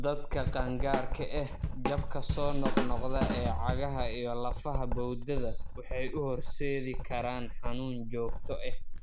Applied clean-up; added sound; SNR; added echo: none; Drum / Drum kit + Writing; -4 dB; none.